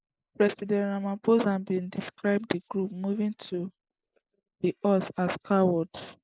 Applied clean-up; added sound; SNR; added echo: neural mask model Resemble Enhance denoiser.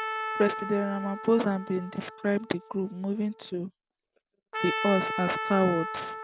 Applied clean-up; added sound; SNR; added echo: none; Trumpet; 6 dB; none.